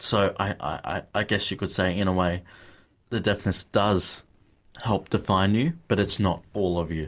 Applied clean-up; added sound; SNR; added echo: none; none; none; none.